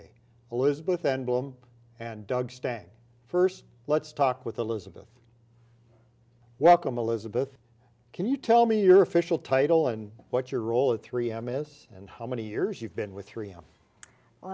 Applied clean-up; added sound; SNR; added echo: none; none; none; none.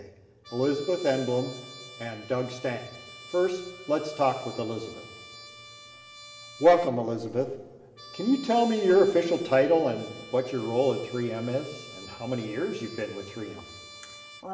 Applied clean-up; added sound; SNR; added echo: none; Trumpet; 18 dB; reverberation time 2.9 s.